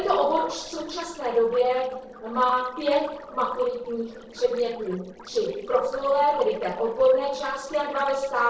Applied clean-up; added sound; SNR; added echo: neural separator model SepFormer DNS4.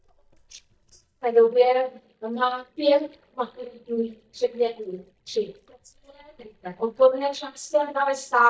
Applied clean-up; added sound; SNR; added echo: neural mask model DeepFilterNet 3.